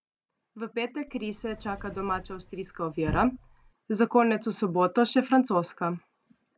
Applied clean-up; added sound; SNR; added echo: none; Sliding door / Slam / Wood; 13 dB; none.